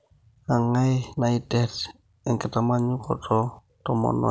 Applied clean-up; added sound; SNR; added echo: none; none; none; none.